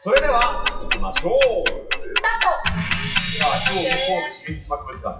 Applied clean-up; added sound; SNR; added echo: classical method WPE with log-MMSE.